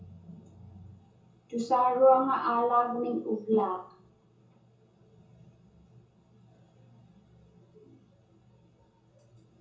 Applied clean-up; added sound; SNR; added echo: none; none; none; reverberation time 0.6 s.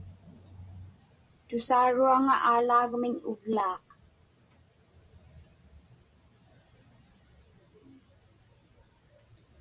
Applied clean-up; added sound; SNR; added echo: none; none; none; none.